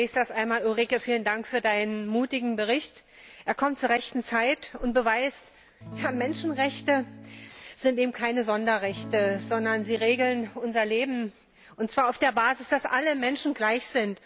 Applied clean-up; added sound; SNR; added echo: none; Animal + Acoustic guitar / Strum; 12 dB; none.